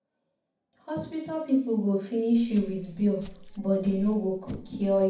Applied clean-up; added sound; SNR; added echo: none; Walk, footsteps; 19 dB; reverberation time 0.6 s.